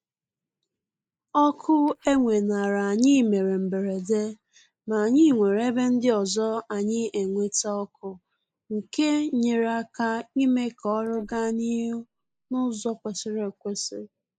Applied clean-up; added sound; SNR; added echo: neural mask model Resemble Enhance denoiser.